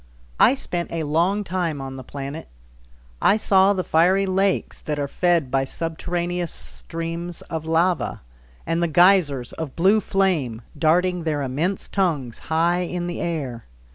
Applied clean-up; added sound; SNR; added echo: none; none; none; none.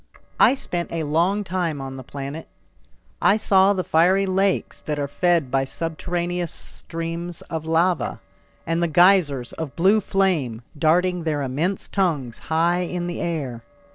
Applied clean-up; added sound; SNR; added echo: neural separator model SepFormer DNS4.